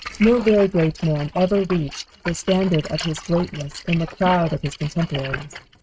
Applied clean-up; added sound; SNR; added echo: neural mask model RNNoise.